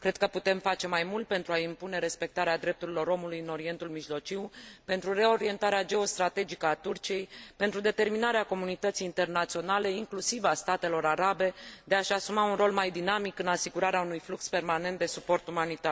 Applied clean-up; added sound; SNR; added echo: none; none; none; none.